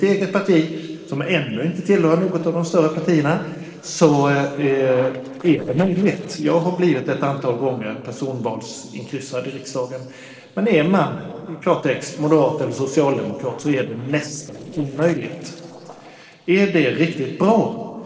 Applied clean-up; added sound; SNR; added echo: neural separator model SepFormer DNS4.